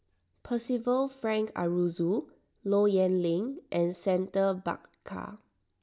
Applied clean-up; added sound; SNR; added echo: none; none; none; none.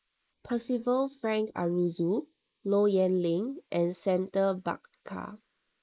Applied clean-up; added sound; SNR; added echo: neural mask model Resemble Enhance denoiser.